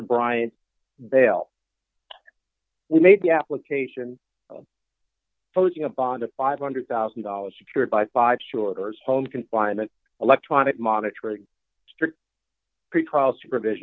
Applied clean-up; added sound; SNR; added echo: none; none; none; none.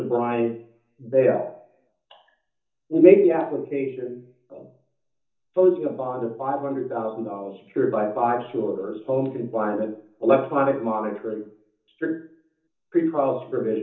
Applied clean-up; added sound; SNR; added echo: none; none; none; reverberation time 0.7 s.